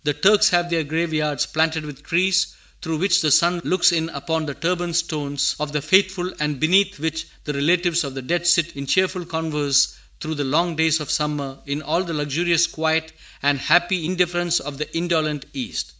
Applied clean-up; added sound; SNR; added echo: none; none; none; none.